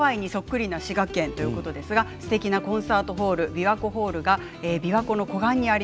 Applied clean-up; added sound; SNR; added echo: none; none; none; none.